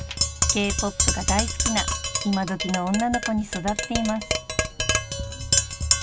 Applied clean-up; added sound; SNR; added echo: none; Tap; -3 dB; none.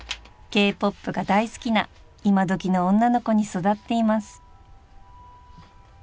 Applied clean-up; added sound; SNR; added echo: none; none; none; none.